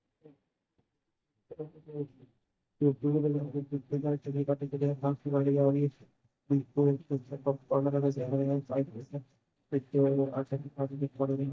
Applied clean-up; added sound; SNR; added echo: neural mask model DeepFilterNet 3.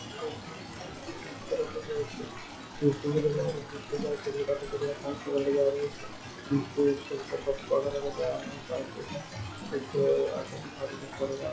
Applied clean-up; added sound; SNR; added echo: classical method WPE with log-MMSE.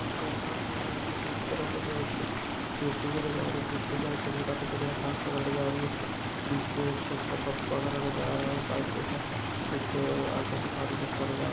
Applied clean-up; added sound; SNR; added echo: none; Stream; -2 dB; reverberation time 0.4 s.